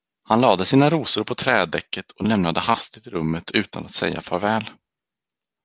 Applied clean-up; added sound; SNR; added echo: none; none; none; none.